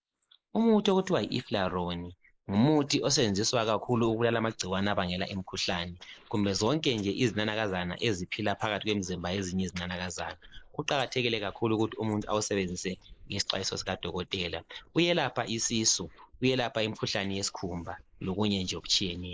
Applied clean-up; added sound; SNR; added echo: neural mask model Resemble Enhance denoiser.